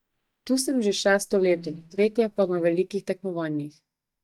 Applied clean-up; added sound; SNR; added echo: neural mask model DeepFilterNet 3.